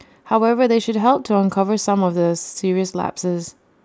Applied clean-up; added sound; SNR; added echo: none; none; none; none.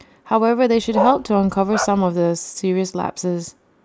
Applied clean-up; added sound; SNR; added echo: none; Bark; 6 dB; none.